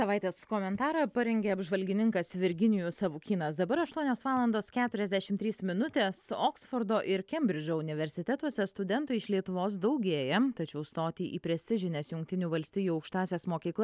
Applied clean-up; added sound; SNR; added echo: none; none; none; none.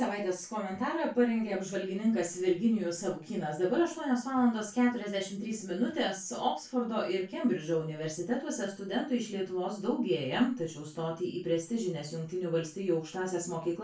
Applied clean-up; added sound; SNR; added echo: none; none; none; reverberation time 0.2 s.